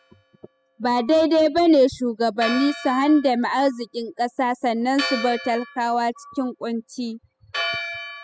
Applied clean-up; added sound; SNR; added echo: classical method spectral subtraction.